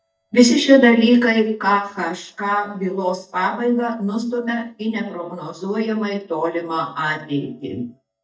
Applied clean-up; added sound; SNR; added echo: neural mask model DeepFilterNet 3.